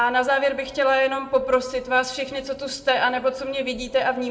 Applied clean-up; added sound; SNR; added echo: none; none; none; reverberation time 0.5 s.